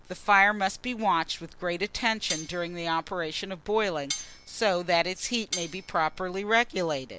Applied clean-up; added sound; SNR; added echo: none; Cutlery, silverware; 13 dB; none.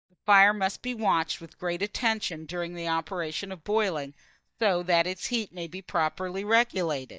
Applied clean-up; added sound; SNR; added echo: neural mask model DeepFilterNet 3.